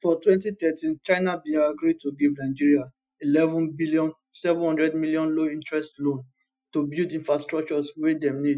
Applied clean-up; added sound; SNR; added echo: classical method Wiener filter.